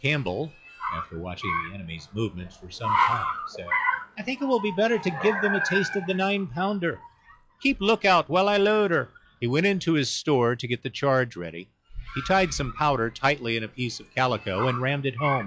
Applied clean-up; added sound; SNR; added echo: classical method log-MMSE.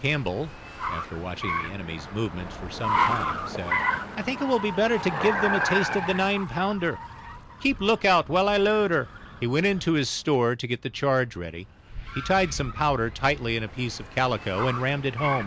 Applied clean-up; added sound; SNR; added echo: none; Car; 6 dB; none.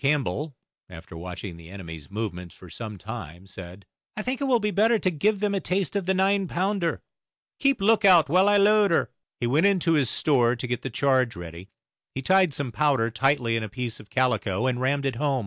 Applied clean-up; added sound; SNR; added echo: none; none; none; none.